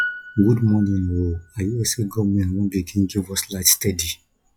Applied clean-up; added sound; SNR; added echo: classical method log-MMSE.